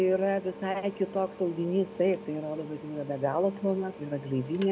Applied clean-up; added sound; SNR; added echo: none; Mechanical fan; 15 dB; none.